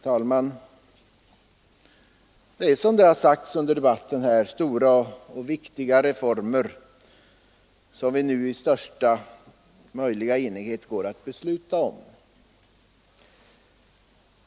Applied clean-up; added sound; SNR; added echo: none; none; none; none.